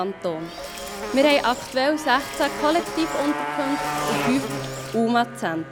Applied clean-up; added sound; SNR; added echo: none; Motorcycle + Insect; 6 dB; none.